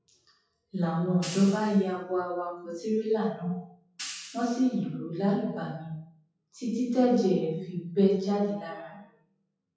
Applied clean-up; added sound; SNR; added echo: classical method WPE with log-MMSE.